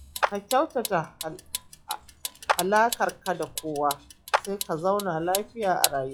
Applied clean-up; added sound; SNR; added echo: classical method log-MMSE.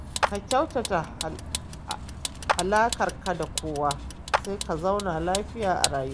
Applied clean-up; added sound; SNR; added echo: none; Vehicle + Clapping; 3 dB; none.